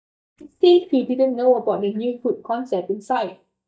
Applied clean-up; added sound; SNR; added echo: neural mask model DeepFilterNet 3.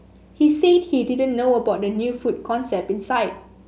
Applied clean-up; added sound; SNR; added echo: none; none; none; none.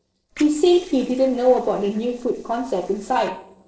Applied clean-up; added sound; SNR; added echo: neural separator model SepFormer DNS4.